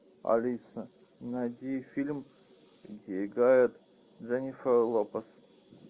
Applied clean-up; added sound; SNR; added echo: none; none; none; none.